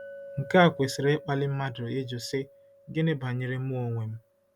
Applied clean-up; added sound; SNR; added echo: none; Chink, clink; 20 dB; none.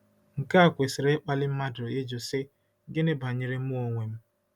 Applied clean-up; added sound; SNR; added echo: none; none; none; none.